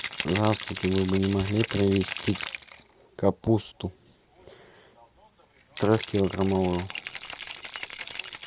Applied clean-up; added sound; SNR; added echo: none; Rattle (instrument); 11 dB; none.